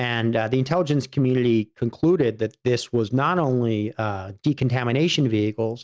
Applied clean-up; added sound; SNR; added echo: none; none; none; none.